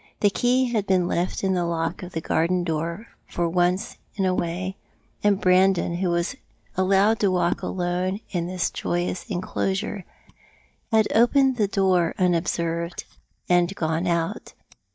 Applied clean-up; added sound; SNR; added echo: neural mask model DeepFilterNet 3.